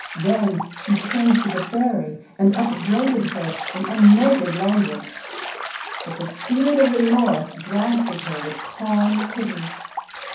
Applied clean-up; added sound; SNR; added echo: none; Bathtub (filling or washing); 10 dB; reverberation time 0.6 s.